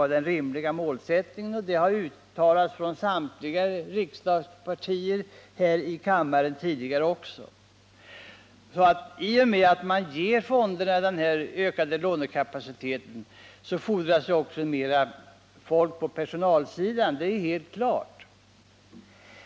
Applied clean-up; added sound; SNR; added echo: none; none; none; none.